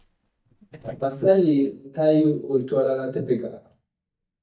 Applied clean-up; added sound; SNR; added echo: neural mask model DeepFilterNet 3.